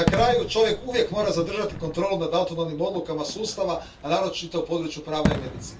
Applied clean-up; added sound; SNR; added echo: none; Fireworks; 7 dB; reverberation time 0.2 s.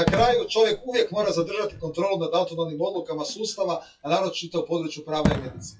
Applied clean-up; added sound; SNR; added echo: classical method WPE with log-MMSE.